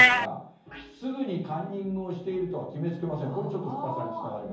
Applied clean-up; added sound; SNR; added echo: none; Meow; -2 dB; reverberation time 0.7 s.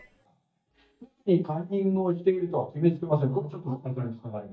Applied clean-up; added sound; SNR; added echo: neural mask model DeepFilterNet 3.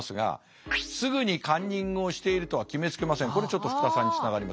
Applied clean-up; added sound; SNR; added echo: none; none; none; none.